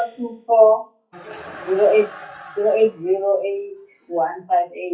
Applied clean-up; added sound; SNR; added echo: classical method WPE with log-MMSE.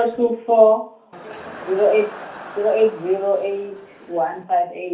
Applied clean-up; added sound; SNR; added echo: none; Crowd; 17 dB; reverberation time 0.4 s.